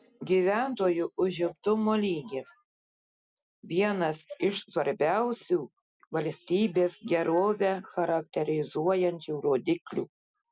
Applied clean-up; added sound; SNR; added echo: none; none; none; none.